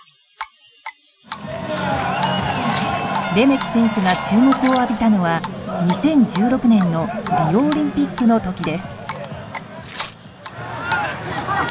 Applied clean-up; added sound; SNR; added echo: none; Tearing + Drip; 14 dB; none.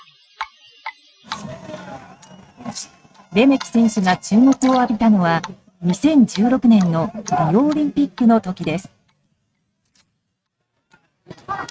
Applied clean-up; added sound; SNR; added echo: neural mask model RNNoise.